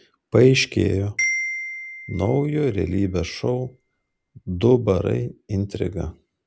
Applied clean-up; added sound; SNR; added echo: none; Marimba, xylophone; 10 dB; none.